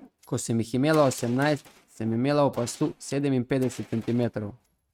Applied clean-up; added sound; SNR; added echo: neural mask model RNNoise.